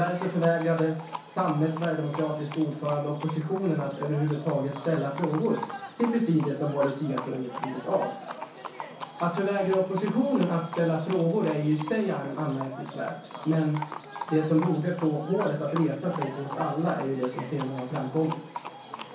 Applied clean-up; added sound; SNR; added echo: none; Livestock, farm animals, working animals; 11 dB; reverberation time 0.6 s.